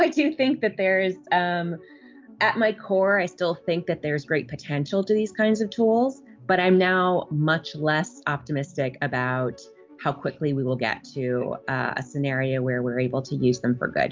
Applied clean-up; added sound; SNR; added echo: none; none; none; none.